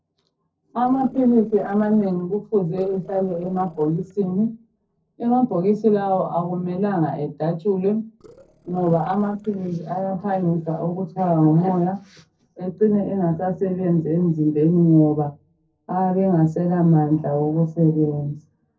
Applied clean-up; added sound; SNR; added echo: neural separator model SepFormer DNS4.